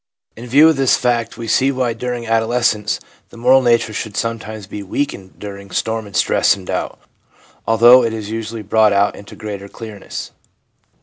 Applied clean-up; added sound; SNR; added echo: none; none; none; none.